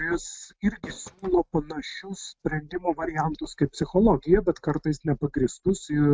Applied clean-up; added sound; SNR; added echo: neural mask model RNNoise.